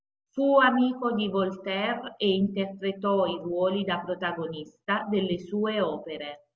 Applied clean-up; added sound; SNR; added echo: none; none; none; none.